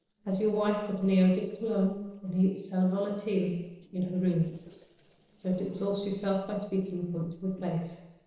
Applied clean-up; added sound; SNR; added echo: neural separator model SepFormer DNS4.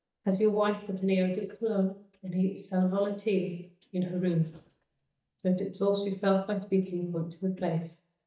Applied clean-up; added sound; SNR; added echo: neural mask model DeepFilterNet 3.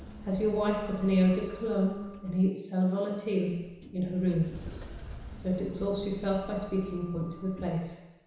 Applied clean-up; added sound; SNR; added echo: none; Sliding door; 16 dB; reverberation time 1.0 s.